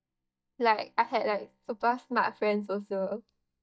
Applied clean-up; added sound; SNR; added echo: neural mask model DeepFilterNet 3.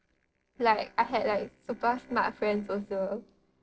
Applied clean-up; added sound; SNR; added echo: neural separator model SepFormer DNS4.